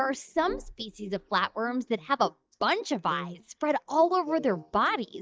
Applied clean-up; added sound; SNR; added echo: neural mask model DeepFilterNet 3.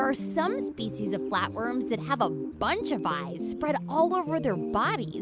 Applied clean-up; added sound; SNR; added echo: none; none; none; none.